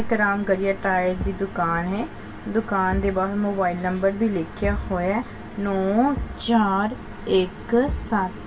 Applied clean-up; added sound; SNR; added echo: none; Thump, thud; 13 dB; reverberation time 0.1 s.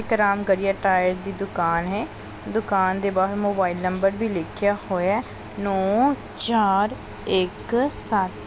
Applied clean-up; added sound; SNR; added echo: none; none; none; none.